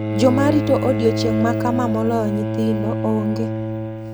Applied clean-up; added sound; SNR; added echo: none; Bowed string instrument; 1 dB; none.